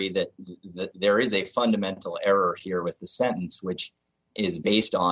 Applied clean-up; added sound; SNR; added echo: none; none; none; none.